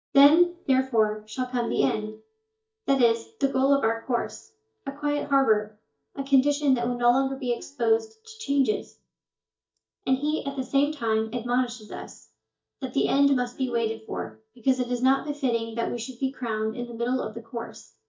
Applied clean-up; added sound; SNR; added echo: neural mask model DeepFilterNet 3.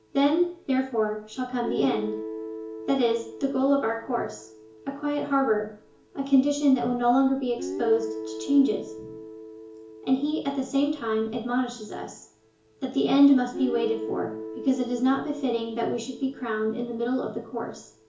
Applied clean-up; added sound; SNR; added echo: none; Guitar; 13 dB; reverberation time 0.7 s.